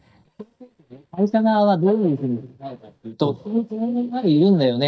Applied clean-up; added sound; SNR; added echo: neural mask model DeepFilterNet 3.